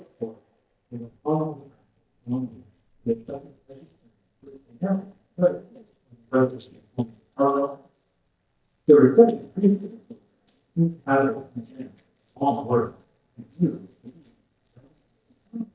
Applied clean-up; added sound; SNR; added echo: neural mask model DeepFilterNet 3.